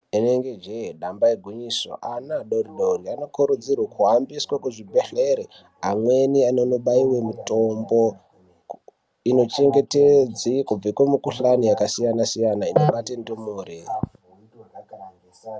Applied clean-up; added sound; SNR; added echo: none; none; none; none.